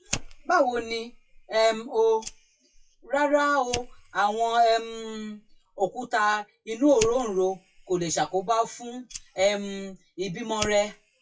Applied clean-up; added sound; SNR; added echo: classical method WPE with log-MMSE.